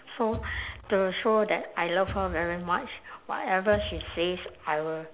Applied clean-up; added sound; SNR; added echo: none; Bass drum / Thump, thud; 14 dB; none.